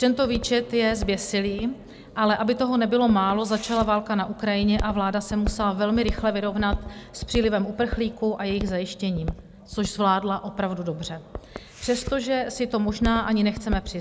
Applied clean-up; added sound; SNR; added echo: none; Walk, footsteps; 11 dB; none.